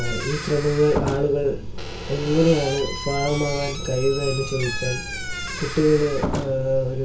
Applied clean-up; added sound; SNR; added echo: none; Squeak / Slam; 9 dB; reverberation time 0.2 s.